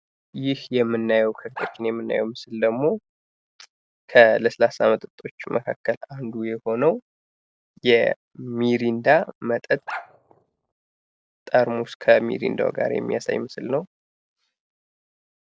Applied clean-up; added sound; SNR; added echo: none; Bark; 14 dB; none.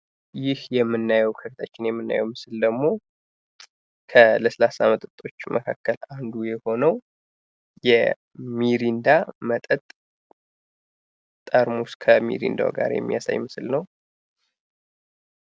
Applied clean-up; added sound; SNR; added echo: none; none; none; none.